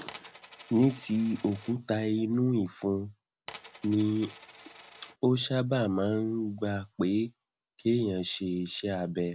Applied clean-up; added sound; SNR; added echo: none; Coin (dropping); 20 dB; none.